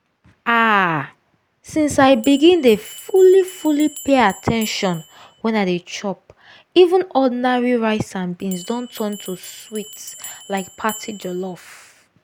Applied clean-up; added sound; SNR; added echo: none; Bell; 20 dB; none.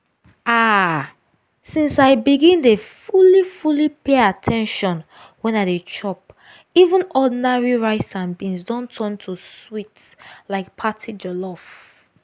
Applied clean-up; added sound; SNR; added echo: none; none; none; none.